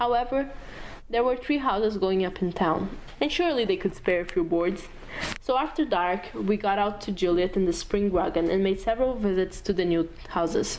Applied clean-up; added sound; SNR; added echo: none; Buzz + Bird; 16 dB; none.